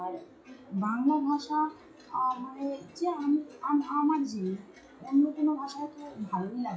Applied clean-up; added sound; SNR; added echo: classical method WPE with log-MMSE.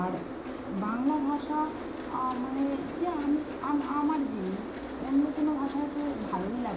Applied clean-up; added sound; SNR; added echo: none; Boat, Water vehicle; 7 dB; reverberation time 0.4 s.